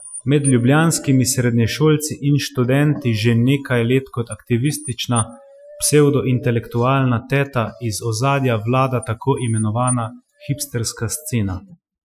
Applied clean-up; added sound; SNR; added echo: classical method Wiener filter.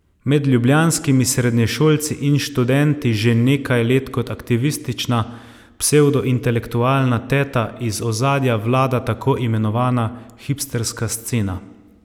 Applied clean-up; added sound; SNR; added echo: none; none; none; none.